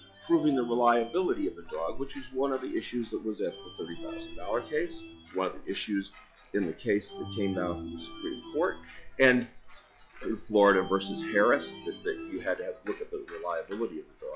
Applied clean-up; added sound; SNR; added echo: classical method log-MMSE.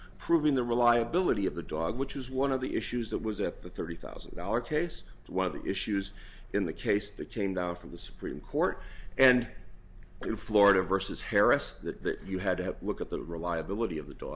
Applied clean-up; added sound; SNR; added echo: none; none; none; none.